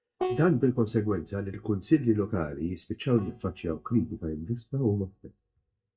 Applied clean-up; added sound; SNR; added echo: neural mask model DeepFilterNet 3.